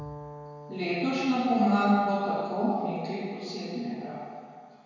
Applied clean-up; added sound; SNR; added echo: none; Bowed string instrument; 19 dB; reverberation time 1.8 s.